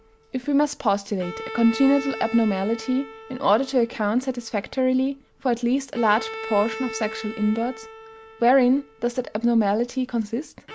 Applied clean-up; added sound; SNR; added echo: none; Bowed string instrument; 15 dB; none.